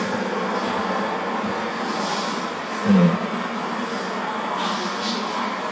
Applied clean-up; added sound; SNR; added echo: none; none; none; none.